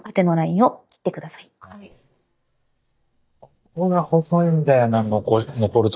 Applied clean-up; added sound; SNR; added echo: neural mask model DeepFilterNet 3.